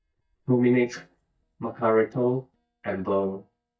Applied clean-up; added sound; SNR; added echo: neural mask model DeepFilterNet 3.